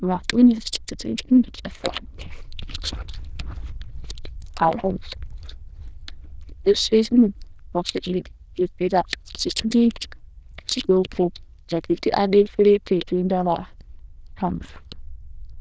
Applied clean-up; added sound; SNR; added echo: neural diffusion model UNIVERSE++.